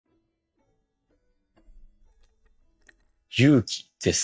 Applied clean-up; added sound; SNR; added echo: neural mask model DeepFilterNet 3.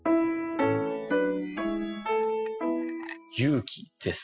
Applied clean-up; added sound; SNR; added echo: classical method spectral subtraction.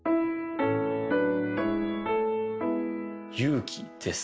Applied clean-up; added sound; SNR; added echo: none; none; none; none.